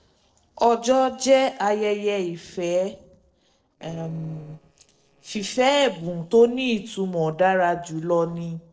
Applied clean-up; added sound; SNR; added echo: neural separator model SepFormer DNS4.